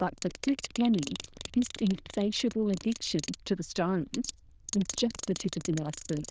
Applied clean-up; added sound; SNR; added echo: neural diffusion model UNIVERSE++.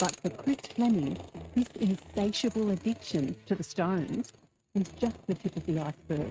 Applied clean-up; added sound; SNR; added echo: neural mask model RNNoise.